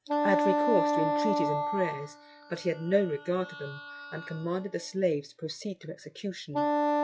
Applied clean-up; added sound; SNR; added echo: classical method log-MMSE.